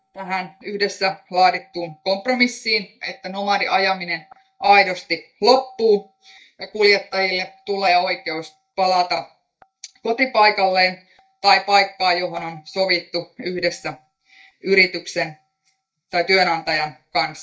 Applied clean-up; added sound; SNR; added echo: neural mask model DeepFilterNet 3.